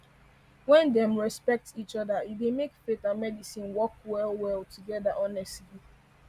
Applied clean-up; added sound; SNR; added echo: none; none; none; none.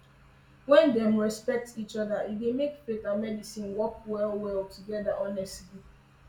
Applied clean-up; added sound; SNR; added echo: none; none; none; reverberation time 0.3 s.